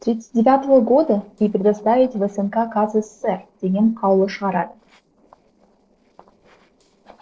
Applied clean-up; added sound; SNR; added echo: neural separator model SepFormer DNS4.